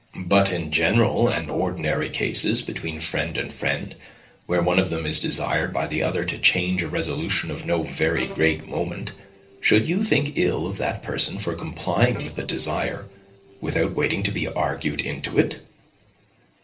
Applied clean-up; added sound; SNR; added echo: neural separator model SepFormer DNS4.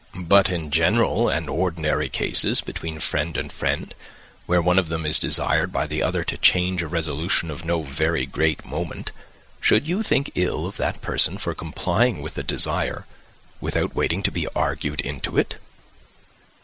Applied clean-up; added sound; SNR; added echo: none; none; none; none.